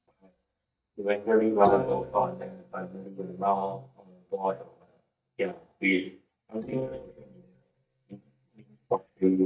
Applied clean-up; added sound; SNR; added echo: neural mask model DeepFilterNet 3.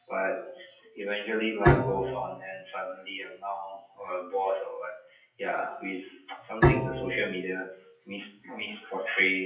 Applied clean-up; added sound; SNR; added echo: classical method WPE with log-MMSE.